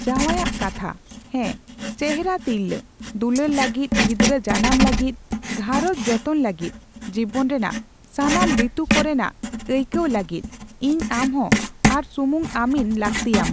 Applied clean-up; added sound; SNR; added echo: none; Writing; 2 dB; none.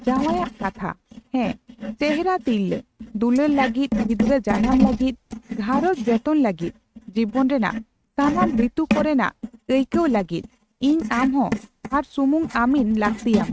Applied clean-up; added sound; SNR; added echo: neural mask model RNNoise.